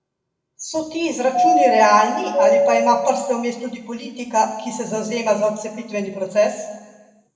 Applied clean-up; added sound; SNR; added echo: none; Doorbell; -3 dB; reverberation time 1.1 s.